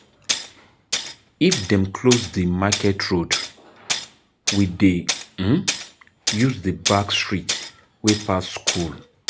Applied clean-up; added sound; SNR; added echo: none; Tools; 6 dB; none.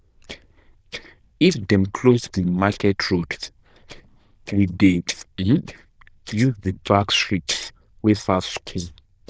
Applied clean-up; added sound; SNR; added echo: neural diffusion model UNIVERSE++.